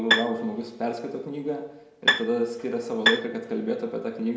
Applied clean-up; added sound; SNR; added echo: none; Bowed string instrument; -1 dB; reverberation time 1.0 s.